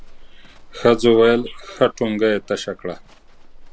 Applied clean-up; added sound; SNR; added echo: none; Livestock, farm animals, working animals; 17 dB; none.